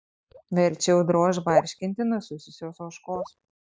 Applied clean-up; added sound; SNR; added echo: neural mask model DeepFilterNet 3.